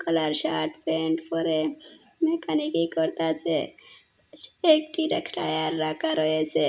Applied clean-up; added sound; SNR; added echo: none; none; none; none.